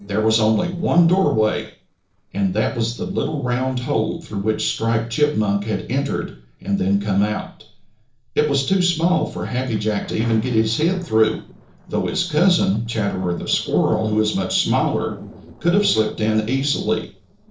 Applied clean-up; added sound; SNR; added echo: neural separator model SepFormer DNS4.